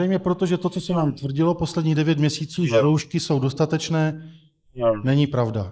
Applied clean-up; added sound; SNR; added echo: neural mask model Resemble Enhance denoiser.